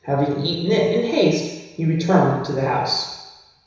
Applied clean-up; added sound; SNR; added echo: none; none; none; reverberation time 1.0 s.